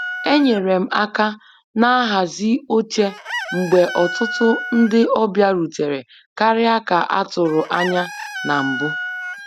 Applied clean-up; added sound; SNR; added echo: none; Chicken, rooster; 11 dB; none.